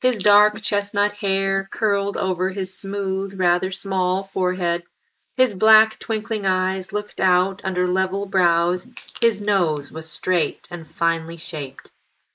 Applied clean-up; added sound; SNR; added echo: neural mask model Resemble Enhance denoiser.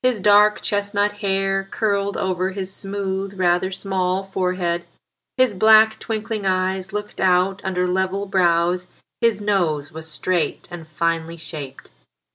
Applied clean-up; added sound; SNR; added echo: none; none; none; none.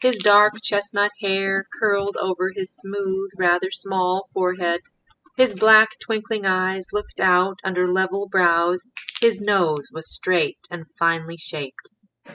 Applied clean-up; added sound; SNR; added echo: classical method spectral subtraction.